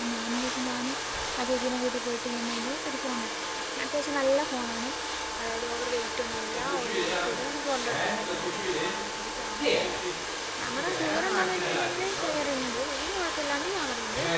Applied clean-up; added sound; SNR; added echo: none; Domestic sounds, home sounds; -2 dB; none.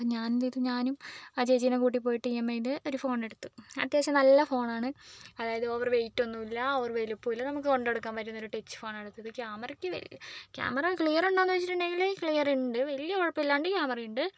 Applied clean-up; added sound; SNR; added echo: none; none; none; none.